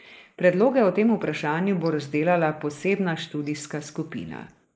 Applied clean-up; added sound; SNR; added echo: neural mask model Resemble Enhance denoiser.